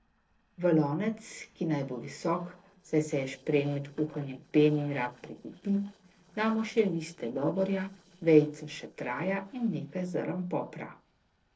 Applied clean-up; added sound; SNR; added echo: neural separator model SepFormer DNS4.